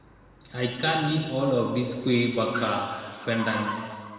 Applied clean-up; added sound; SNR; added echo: none; Car; 13 dB; reverberation time 1.6 s.